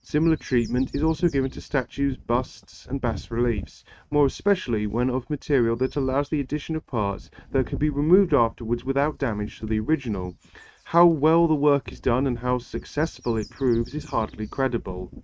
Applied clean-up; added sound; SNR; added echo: neural mask model RNNoise.